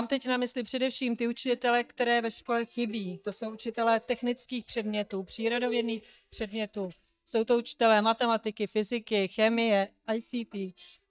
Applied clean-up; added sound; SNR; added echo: neural mask model DeepFilterNet 3.